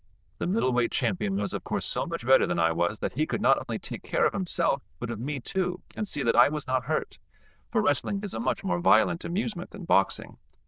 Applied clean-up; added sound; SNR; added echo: neural diffusion model UNIVERSE++.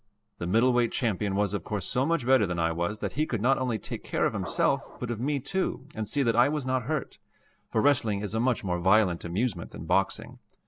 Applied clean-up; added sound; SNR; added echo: none; Printer / Engine; 14 dB; none.